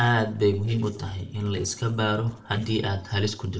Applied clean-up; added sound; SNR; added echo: neural separator model SepFormer DNS4.